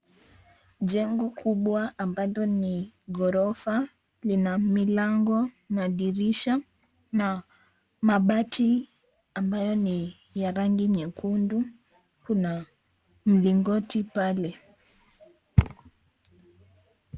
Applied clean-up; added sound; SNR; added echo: none; none; none; none.